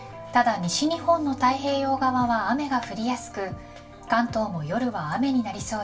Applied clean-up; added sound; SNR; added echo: none; none; none; reverberation time 0.2 s.